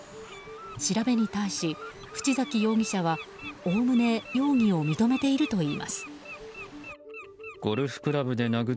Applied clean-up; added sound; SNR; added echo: none; Bird; 17 dB; none.